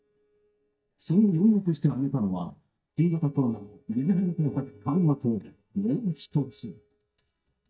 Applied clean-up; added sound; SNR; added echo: neural mask model DeepFilterNet 3.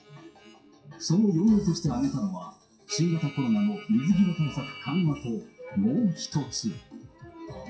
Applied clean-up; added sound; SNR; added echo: classical method WPE with log-MMSE.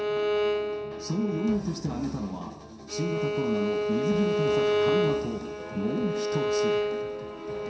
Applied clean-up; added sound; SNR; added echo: none; Bowed string instrument; -3 dB; reverberation time 0.7 s.